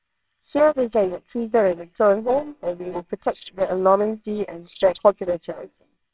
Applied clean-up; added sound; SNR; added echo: neural separator model SepFormer WHAMR!.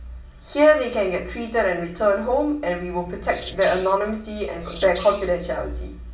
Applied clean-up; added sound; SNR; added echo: none; Wild animals; 19 dB; reverberation time 0.2 s.